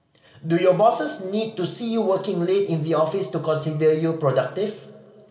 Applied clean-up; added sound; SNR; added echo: none; none; none; reverberation time 1.6 s.